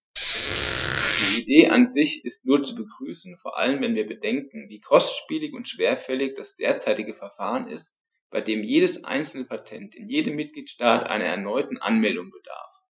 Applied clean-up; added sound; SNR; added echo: classical method Wiener filter.